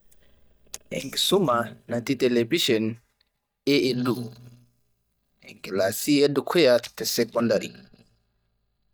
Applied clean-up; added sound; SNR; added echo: neural mask model DeepFilterNet 3.